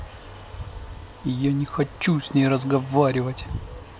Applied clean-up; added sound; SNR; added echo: none; none; none; none.